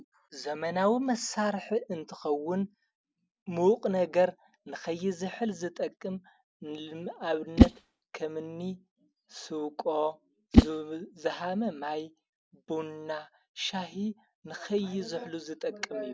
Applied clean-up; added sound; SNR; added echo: none; Whoosh, swoosh, swish; -5 dB; none.